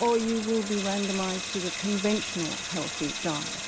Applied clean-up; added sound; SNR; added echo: none; Sink (filling or washing) / Water tap, faucet; 5 dB; none.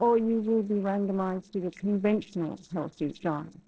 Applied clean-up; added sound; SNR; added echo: neural separator model SepFormer DNS4.